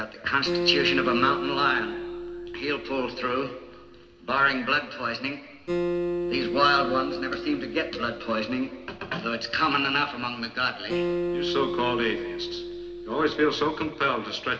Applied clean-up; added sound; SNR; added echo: none; Acoustic guitar; 5 dB; reverberation time 1.7 s.